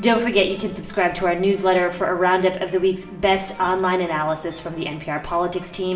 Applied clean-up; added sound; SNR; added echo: none; none; none; reverberation time 0.7 s.